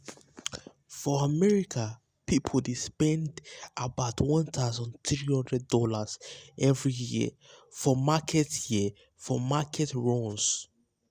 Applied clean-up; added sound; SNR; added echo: none; none; none; none.